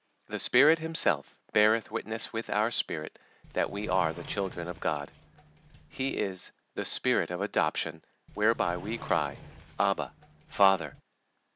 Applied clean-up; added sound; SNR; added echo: none; Sliding door; 18 dB; none.